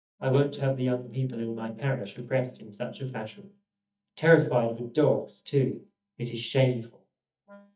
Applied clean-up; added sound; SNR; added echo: neural mask model DeepFilterNet 3.